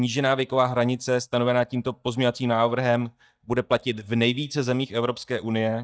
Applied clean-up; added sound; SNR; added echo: neural mask model DeepFilterNet 3.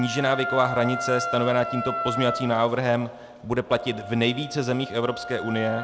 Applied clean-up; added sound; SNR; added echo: none; Wind instrument, woodwind instrument; 7 dB; none.